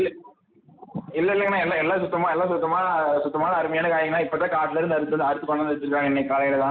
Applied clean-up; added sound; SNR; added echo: none; none; none; none.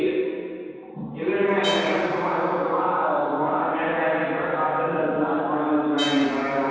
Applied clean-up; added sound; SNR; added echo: none; Crash cymbal; 16 dB; reverberation time 2.1 s.